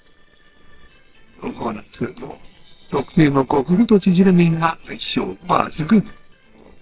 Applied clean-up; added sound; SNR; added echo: neural separator model SepFormer WHAMR!.